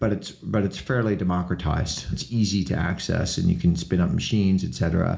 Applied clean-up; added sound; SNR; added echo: none; none; none; reverberation time 0.4 s.